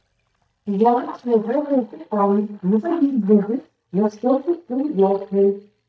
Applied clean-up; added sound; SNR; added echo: neural mask model DeepFilterNet 3.